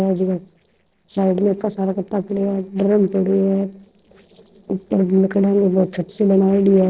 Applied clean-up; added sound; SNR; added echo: neural separator model SepFormer DNS4.